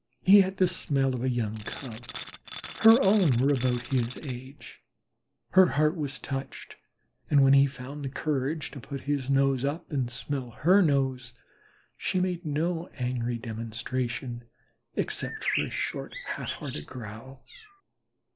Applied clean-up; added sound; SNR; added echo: none; Tools + Bird; 11 dB; none.